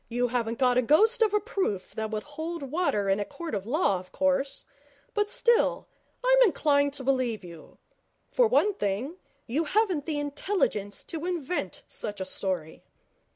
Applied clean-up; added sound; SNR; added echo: none; none; none; none.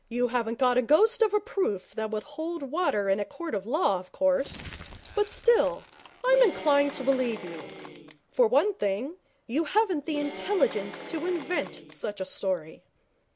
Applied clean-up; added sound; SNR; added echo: none; Applause / Cheering + Crumpling, crinkling; 15 dB; none.